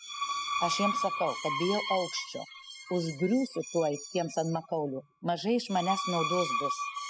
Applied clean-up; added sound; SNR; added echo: classical method spectral subtraction.